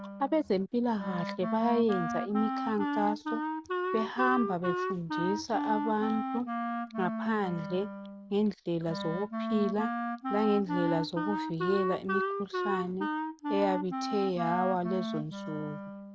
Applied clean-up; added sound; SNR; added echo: none; Wind instrument, woodwind instrument; 3 dB; none.